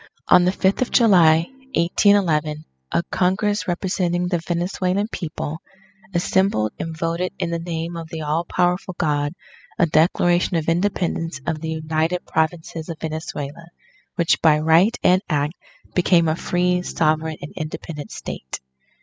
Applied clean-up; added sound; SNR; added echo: classical method spectral subtraction.